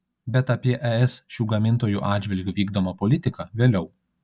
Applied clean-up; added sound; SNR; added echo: none; none; none; none.